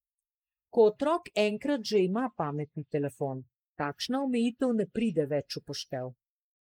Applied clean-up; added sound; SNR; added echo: neural mask model Resemble Enhance denoiser.